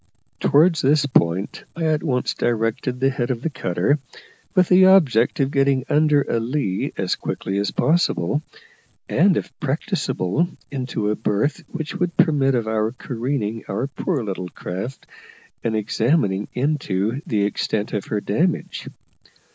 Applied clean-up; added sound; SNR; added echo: none; none; none; none.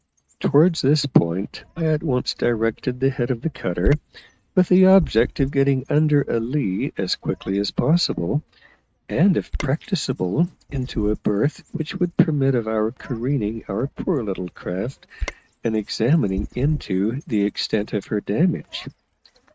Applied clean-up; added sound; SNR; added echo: neural mask model RNNoise.